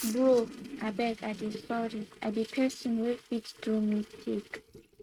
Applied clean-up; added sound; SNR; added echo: neural mask model RNNoise.